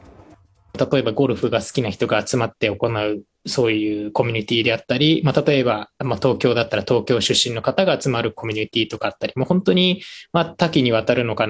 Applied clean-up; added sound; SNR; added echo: none; none; none; none.